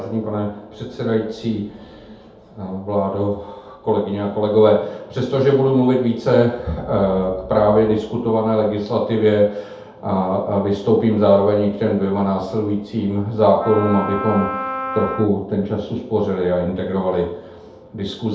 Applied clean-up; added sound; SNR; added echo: none; Wind instrument, woodwind instrument; 7 dB; reverberation time 0.8 s.